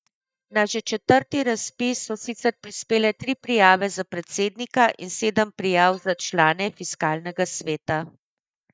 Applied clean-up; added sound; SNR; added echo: neural mask model DeepFilterNet 3.